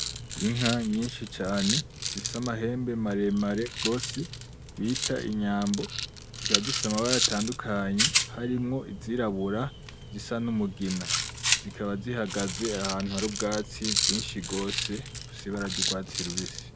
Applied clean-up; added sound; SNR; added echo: none; Rattle; 2 dB; none.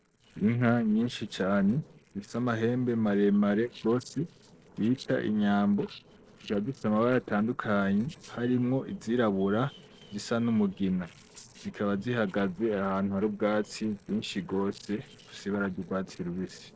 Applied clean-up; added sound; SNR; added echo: neural separator model SepFormer DNS4.